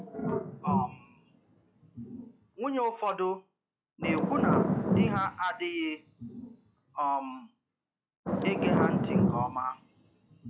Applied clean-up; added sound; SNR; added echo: classical method log-MMSE.